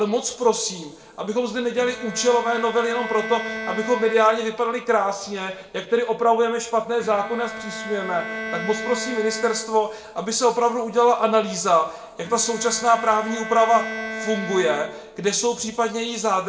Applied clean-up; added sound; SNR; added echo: none; Bowed string instrument; 12 dB; reverberation time 0.6 s.